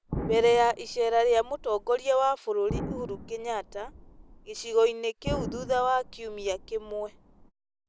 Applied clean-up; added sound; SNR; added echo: none; Explosion; 11 dB; none.